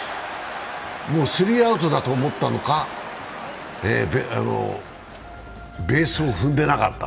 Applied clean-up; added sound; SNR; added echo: none; none; none; none.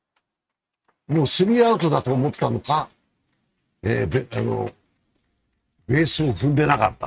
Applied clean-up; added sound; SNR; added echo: neural mask model RNNoise.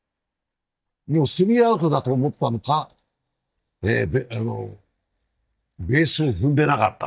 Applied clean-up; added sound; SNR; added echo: neural mask model DeepFilterNet 3.